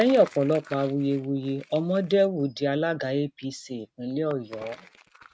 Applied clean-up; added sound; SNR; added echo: neural mask model RNNoise.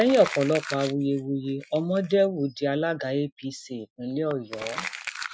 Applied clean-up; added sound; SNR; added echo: classical method Wiener filter.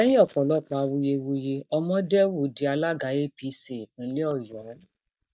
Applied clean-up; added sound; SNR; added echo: neural mask model DeepFilterNet 3.